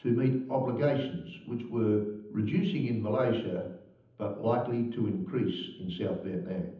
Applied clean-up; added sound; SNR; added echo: none; none; none; reverberation time 0.8 s.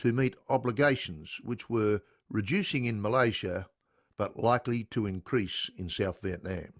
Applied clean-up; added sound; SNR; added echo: none; none; none; none.